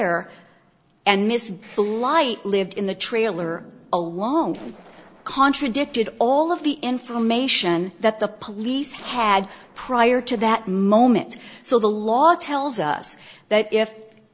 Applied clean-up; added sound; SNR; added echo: neural separator model SepFormer DNS4.